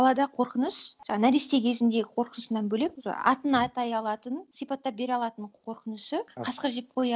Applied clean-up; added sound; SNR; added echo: none; none; none; none.